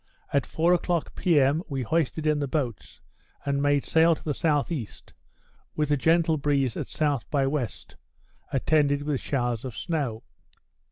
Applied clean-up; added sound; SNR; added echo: none; none; none; none.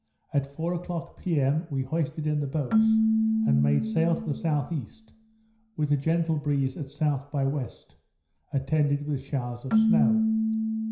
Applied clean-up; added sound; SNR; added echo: none; Keyboard (musical); 2 dB; reverberation time 0.5 s.